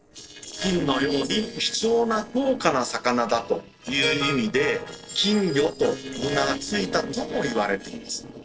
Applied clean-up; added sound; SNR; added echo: neural separator model SepFormer DNS4.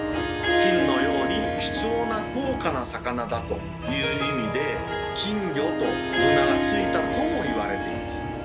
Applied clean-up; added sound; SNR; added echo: none; Harp; -1 dB; none.